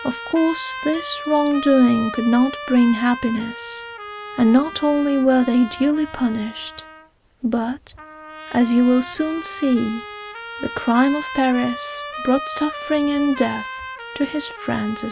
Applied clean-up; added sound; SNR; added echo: none; Trumpet; 12 dB; none.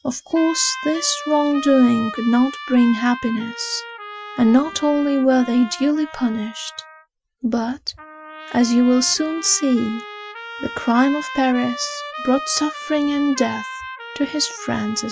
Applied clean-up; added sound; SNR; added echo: classical method Wiener filter.